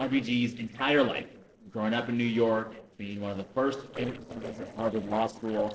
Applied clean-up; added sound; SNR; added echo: neural separator model SepFormer DNS4.